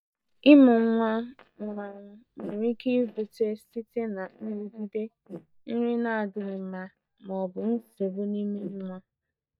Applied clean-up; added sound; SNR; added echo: neural mask model DeepFilterNet 3.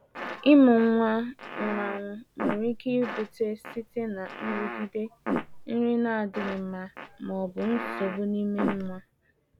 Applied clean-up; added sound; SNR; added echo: none; Fart; 9 dB; none.